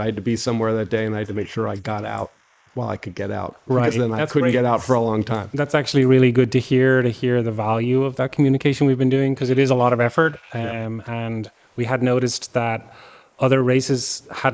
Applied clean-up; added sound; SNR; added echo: neural mask model Resemble Enhance denoiser.